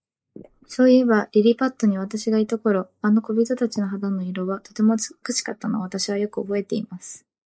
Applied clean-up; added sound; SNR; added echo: neural mask model Resemble Enhance denoiser.